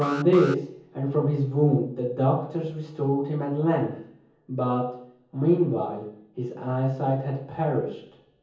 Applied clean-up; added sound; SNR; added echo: none; Alarm; 13 dB; reverberation time 0.7 s.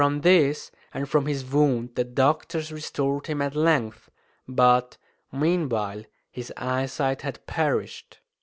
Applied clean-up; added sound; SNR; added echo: none; none; none; none.